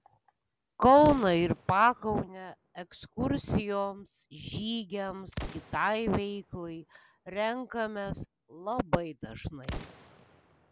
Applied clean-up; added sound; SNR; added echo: none; Explosion; 18 dB; none.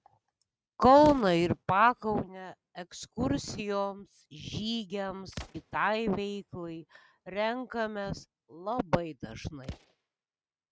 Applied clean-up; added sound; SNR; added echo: neural mask model RNNoise.